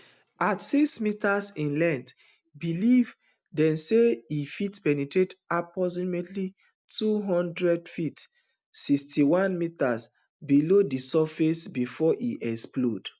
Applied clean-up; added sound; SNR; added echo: none; none; none; none.